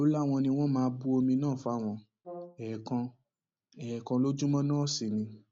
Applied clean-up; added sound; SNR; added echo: none; Brass instrument; 20 dB; none.